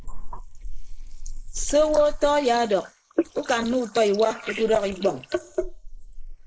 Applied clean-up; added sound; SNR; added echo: neural mask model Resemble Enhance denoiser.